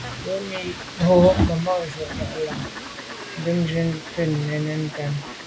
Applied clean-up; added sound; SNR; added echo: none; Fowl; 13 dB; none.